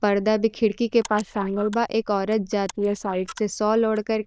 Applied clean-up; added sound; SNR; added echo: neural diffusion model UNIVERSE++.